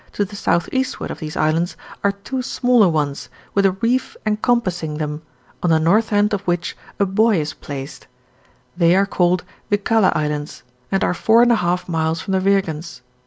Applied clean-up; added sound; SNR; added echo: none; none; none; none.